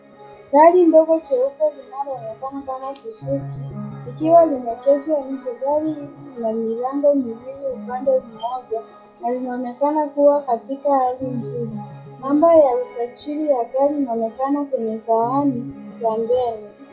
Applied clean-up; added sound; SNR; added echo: classical method log-MMSE.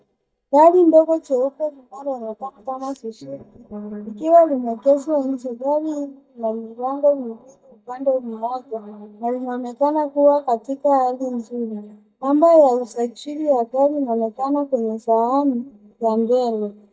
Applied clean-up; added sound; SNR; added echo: neural mask model DeepFilterNet 3.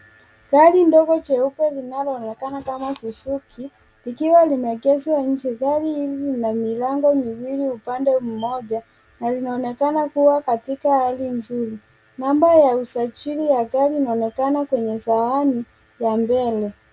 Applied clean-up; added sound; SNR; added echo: none; none; none; none.